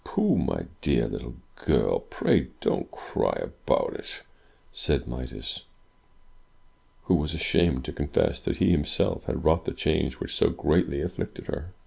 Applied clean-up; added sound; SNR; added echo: none; none; none; none.